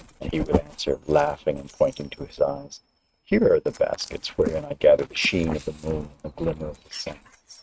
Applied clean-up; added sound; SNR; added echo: neural mask model RNNoise.